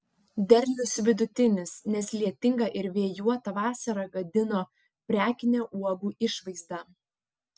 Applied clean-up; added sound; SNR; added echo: none; none; none; none.